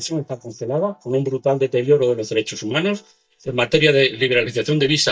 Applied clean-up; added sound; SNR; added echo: neural mask model DeepFilterNet 3.